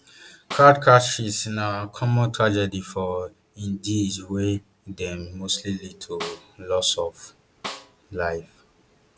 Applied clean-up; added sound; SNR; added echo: none; Snare drum; 15 dB; none.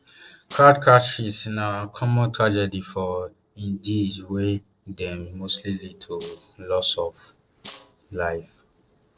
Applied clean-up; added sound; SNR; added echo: neural separator model SepFormer DNS4.